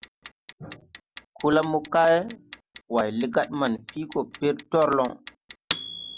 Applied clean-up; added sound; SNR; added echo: none; Clock; 13 dB; none.